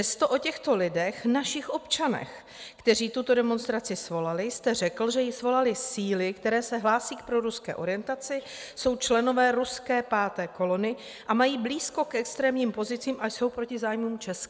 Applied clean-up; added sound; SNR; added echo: none; none; none; none.